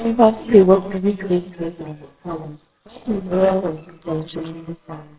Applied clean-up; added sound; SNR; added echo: neural separator model SepFormer WHAMR!.